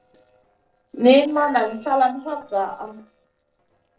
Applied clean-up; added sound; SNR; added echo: neural separator model SepFormer DNS4.